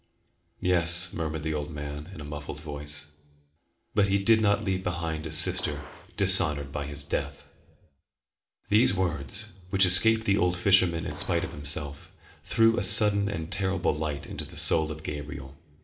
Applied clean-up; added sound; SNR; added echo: none; Gunshot, gunfire; 20 dB; reverberation time 1.7 s.